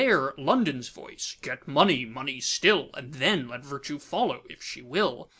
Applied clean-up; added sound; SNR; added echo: none; none; none; none.